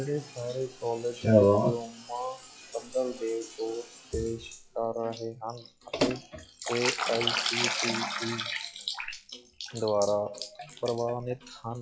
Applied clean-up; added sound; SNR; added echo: classical method log-MMSE.